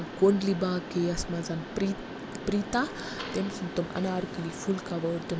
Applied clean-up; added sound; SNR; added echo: none; Mechanisms; 9 dB; none.